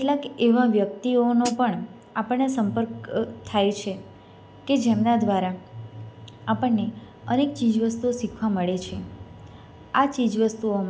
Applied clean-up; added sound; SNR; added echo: none; Hi-hat; 10 dB; none.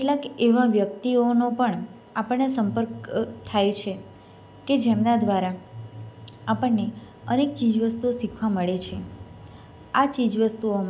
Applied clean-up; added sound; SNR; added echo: none; none; none; none.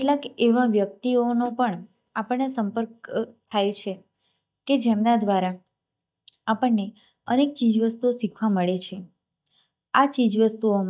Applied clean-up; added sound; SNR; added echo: neural mask model DeepFilterNet 3.